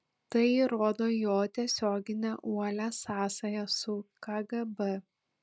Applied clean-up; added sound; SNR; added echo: none; none; none; none.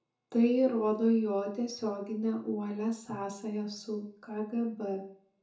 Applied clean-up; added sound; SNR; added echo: none; none; none; reverberation time 0.6 s.